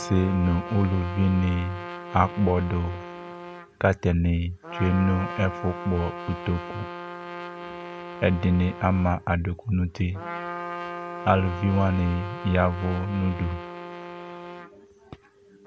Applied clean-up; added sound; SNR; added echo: none; Trumpet; 11 dB; none.